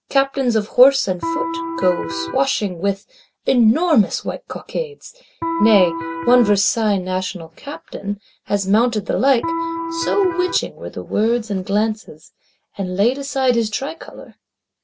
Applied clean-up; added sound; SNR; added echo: none; Electric guitar; 4 dB; none.